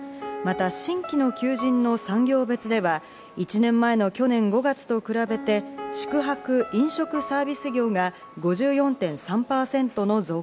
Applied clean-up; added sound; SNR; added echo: none; Piano; 15 dB; none.